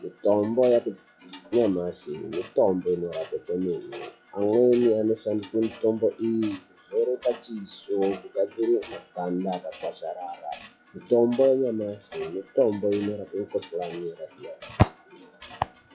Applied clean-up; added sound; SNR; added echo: classical method log-MMSE.